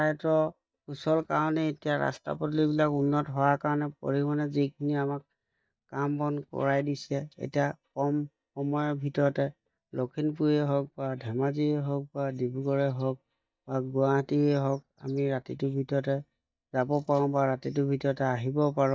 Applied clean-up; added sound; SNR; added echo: neural mask model DeepFilterNet 3.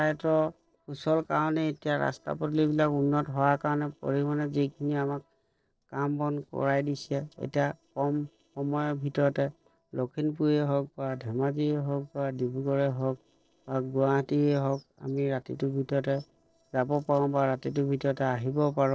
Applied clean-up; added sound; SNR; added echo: neural separator model SepFormer DNS4.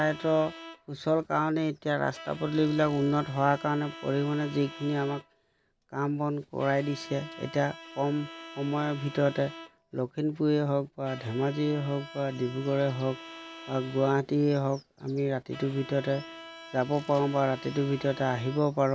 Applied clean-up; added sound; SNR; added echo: none; Bowed string instrument; 17 dB; none.